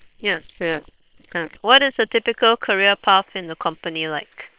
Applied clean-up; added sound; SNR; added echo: neural separator model SepFormer WHAM!.